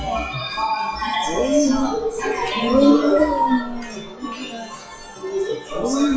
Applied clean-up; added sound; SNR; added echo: classical method WPE with log-MMSE.